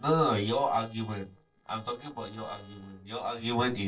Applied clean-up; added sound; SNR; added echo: neural separator model SepFormer DNS4.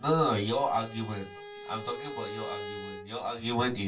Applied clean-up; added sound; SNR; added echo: none; Bowed string instrument; 12 dB; reverberation time 0.2 s.